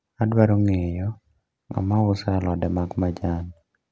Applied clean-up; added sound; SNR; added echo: none; none; none; none.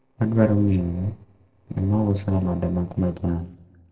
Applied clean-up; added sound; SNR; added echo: neural separator model SepFormer DNS4.